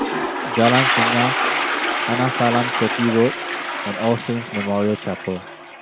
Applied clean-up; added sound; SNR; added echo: none; Toilet flush; 1 dB; none.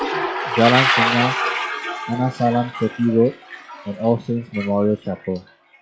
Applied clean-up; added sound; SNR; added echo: classical method log-MMSE.